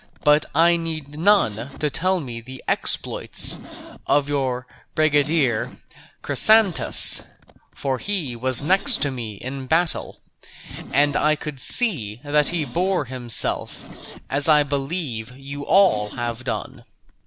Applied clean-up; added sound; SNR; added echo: none; Zipper (clothing); 20 dB; none.